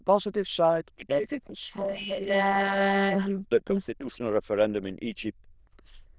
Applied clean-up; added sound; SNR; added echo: neural diffusion model UNIVERSE++.